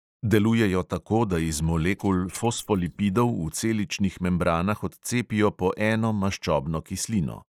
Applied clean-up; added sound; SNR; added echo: neural mask model Resemble Enhance denoiser.